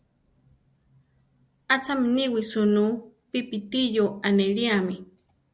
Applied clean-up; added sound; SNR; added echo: none; none; none; none.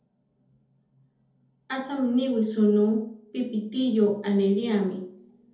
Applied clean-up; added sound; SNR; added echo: none; none; none; reverberation time 0.6 s.